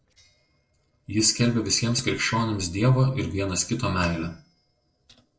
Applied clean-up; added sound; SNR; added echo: neural separator model SepFormer DNS4.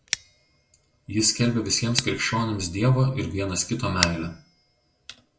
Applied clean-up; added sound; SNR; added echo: none; Scissors; 11 dB; reverberation time 0.2 s.